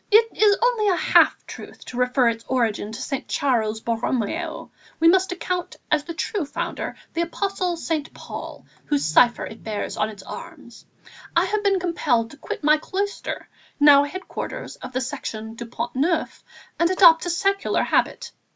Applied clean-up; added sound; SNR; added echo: none; none; none; none.